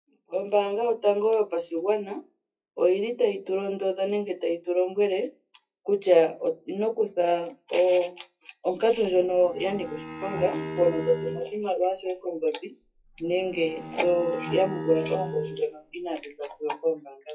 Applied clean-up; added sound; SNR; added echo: classical method WPE with log-MMSE.